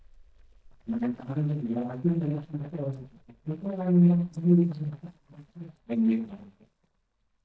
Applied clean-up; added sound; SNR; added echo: neural mask model DeepFilterNet 3.